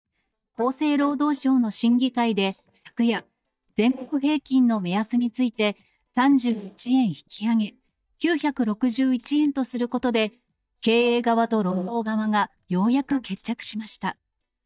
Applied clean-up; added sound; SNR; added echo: neural mask model DeepFilterNet 3.